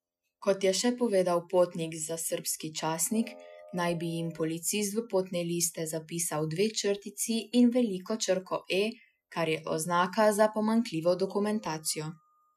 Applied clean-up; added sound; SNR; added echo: classical method Wiener filter.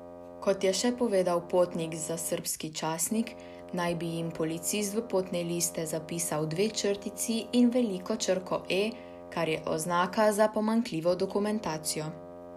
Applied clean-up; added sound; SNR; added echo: none; Wind instrument, woodwind instrument; 16 dB; none.